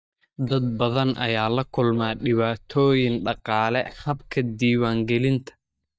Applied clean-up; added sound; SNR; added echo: neural mask model DeepFilterNet 3.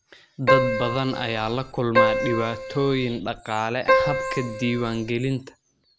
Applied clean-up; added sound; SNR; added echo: none; Keyboard (musical); -2 dB; none.